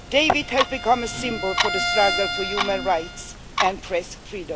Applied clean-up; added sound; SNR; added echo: none; Bowed string instrument + Clock; 2 dB; none.